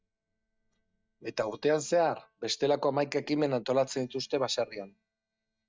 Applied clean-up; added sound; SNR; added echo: neural mask model DeepFilterNet 3.